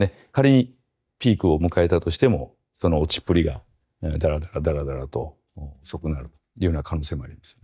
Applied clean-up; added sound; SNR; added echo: neural mask model DeepFilterNet 3.